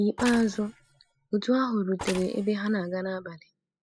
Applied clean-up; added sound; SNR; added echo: classical method spectral subtraction.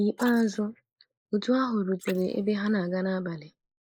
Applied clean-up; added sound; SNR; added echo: neural mask model Resemble Enhance denoiser.